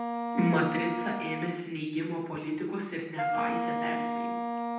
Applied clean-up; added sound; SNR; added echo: none; Wind instrument, woodwind instrument; 1 dB; reverberation time 0.9 s.